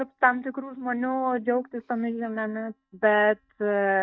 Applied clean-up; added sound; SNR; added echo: neural mask model DeepFilterNet 3.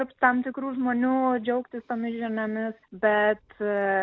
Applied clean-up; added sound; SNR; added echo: none; none; none; none.